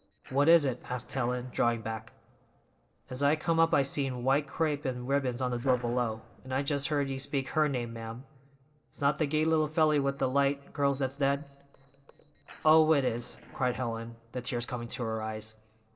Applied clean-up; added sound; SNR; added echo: neural separator model SepFormer DNS4.